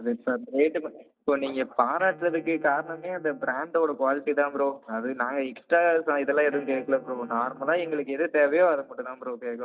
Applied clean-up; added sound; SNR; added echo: neural mask model DeepFilterNet 3.